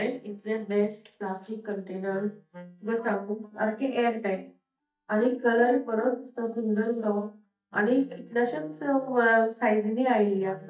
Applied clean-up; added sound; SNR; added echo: neural mask model DeepFilterNet 3.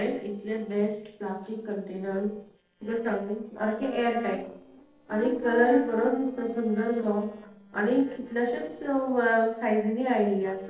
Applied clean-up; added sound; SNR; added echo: neural separator model SepFormer DNS4.